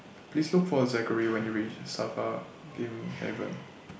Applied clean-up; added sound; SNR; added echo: none; none; none; none.